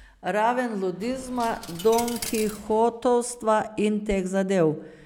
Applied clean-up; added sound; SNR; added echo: none; Coin (dropping); 14 dB; none.